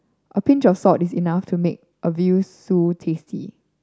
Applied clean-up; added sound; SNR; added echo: none; none; none; none.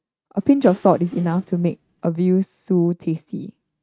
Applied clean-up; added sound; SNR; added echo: neural mask model RNNoise.